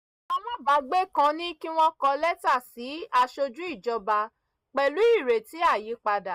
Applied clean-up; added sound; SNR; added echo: none; none; none; none.